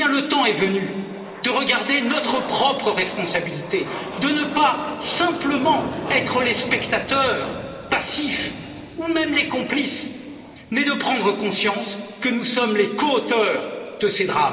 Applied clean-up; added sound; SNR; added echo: none; Aircraft; 14 dB; reverberation time 2.6 s.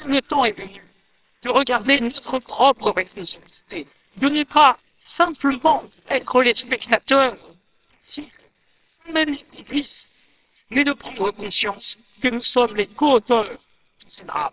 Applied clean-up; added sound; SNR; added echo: neural separator model SepFormer WHAMR!.